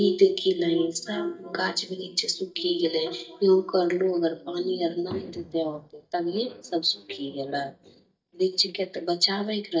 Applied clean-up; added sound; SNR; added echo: neural mask model DeepFilterNet 3.